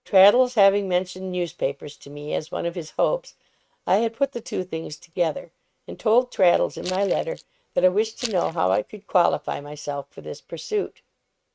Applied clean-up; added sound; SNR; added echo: neural mask model RNNoise.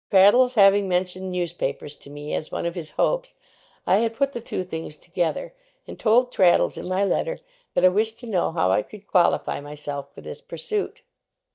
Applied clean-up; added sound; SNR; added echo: neural mask model DeepFilterNet 3.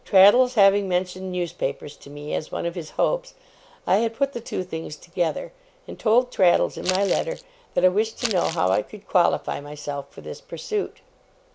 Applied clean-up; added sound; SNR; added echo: none; Crumpling, crinkling; 9 dB; none.